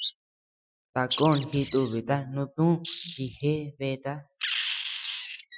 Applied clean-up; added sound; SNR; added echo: classical method Wiener filter.